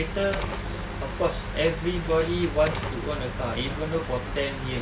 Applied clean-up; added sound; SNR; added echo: none; Typewriter; 14 dB; none.